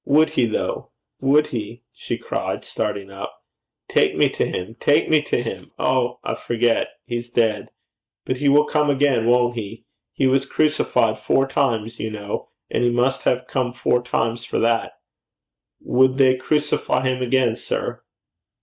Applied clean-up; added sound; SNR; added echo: neural mask model DeepFilterNet 3.